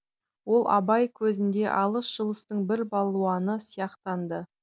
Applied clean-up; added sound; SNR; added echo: none; none; none; none.